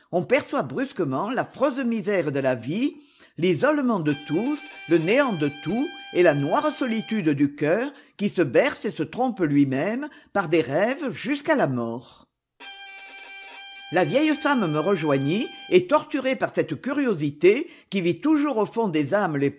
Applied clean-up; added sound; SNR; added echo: none; Bowed string instrument; 19 dB; none.